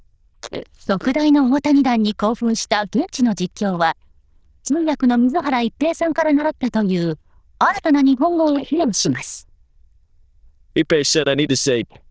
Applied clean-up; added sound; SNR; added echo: neural diffusion model UNIVERSE++.